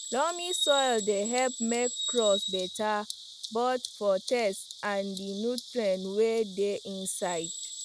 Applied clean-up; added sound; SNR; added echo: none; Bird vocalization, bird call, bird song; 8 dB; none.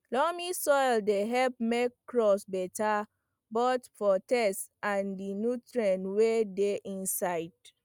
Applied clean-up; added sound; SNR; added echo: none; none; none; none.